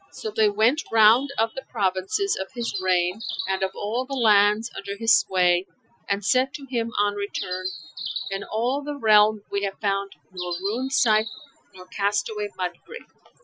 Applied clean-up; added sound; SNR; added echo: classical method Wiener filter.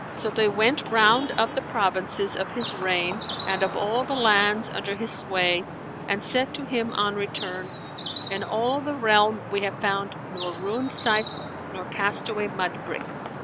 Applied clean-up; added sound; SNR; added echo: none; Bird + Traffic noise, roadway noise / Vehicle horn, car horn, honking; 8 dB; none.